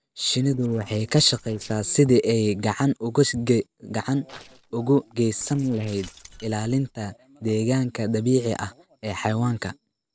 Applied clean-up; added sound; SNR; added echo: neural separator model SepFormer DNS4.